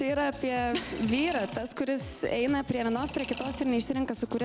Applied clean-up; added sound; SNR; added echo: none; Mechanisms; 16 dB; none.